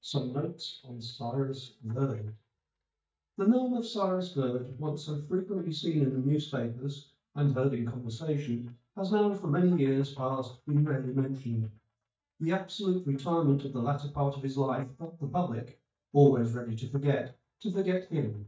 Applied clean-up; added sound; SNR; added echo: neural mask model DeepFilterNet 3.